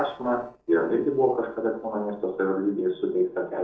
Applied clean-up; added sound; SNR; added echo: neural separator model SepFormer DNS4.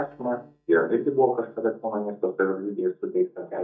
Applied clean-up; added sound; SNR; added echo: neural mask model DeepFilterNet 3.